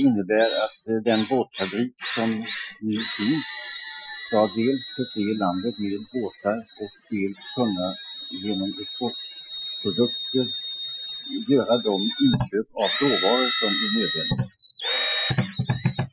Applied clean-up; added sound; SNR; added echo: classical method Wiener filter.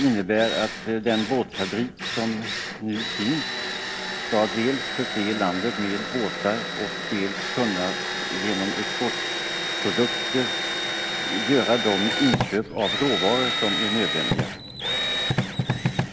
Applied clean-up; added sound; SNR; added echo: none; Drill; 1 dB; none.